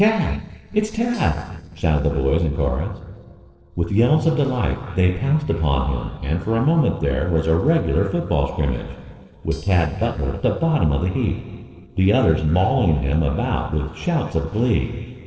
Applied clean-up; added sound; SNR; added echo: neural separator model SepFormer DNS4.